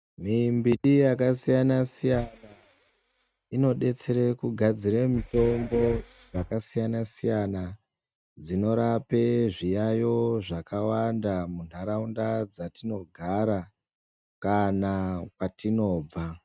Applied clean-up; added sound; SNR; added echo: neural mask model RNNoise.